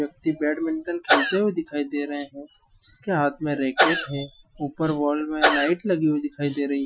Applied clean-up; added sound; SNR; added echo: classical method Wiener filter.